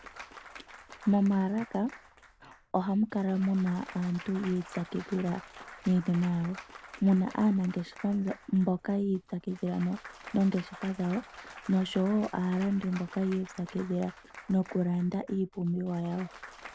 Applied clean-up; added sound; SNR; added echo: none; Applause / Cheering / Clapping; 18 dB; none.